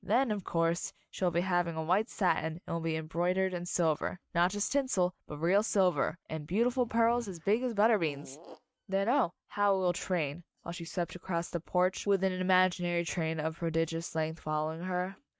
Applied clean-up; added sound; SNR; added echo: neural mask model RNNoise.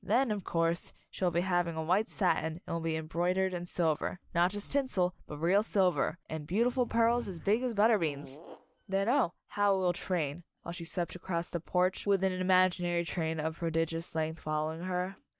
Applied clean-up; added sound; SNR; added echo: none; Fart / Drawer open or close; 18 dB; none.